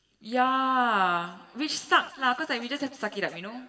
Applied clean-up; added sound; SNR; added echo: none; none; none; reverberation time 2.1 s.